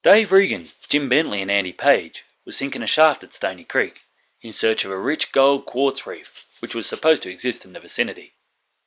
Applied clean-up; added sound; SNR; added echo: neural mask model Resemble Enhance denoiser.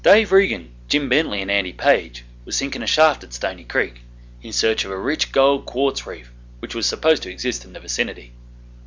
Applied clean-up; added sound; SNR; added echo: none; none; none; none.